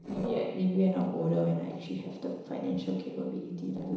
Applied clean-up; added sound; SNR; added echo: neural separator model SepFormer DNS4.